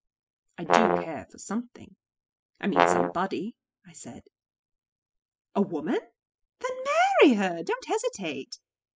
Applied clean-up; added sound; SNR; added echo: classical method spectral subtraction.